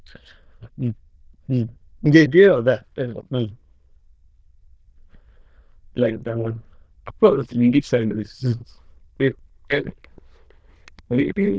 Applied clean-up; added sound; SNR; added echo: neural diffusion model UNIVERSE++.